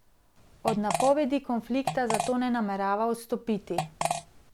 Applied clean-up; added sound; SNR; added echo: none; Fart; 5 dB; none.